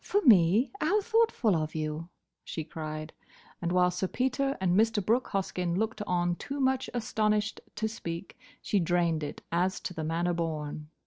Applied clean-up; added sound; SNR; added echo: none; none; none; none.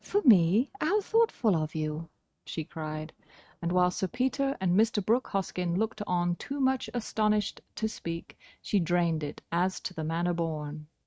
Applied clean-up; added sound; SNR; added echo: neural mask model RNNoise.